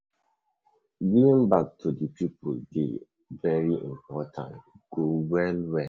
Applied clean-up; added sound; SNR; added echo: none; none; none; none.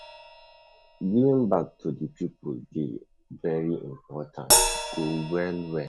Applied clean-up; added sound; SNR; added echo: none; Crash cymbal; 2 dB; none.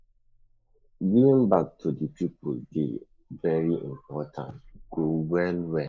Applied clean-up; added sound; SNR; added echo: neural mask model Resemble Enhance denoiser.